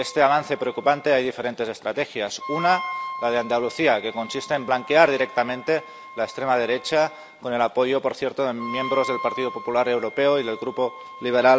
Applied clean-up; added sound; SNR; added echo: none; Wind instrument, woodwind instrument; 14 dB; none.